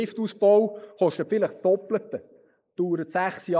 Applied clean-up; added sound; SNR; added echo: neural mask model Resemble Enhance denoiser.